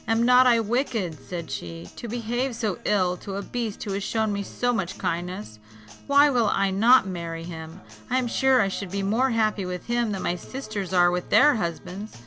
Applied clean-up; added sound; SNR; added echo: none; Acoustic guitar; 20 dB; none.